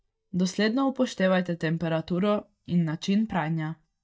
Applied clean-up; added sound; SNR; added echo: neural mask model DeepFilterNet 3.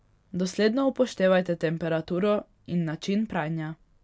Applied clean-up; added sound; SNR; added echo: none; none; none; none.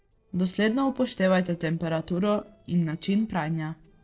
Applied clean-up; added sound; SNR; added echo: neural separator model SepFormer DNS4.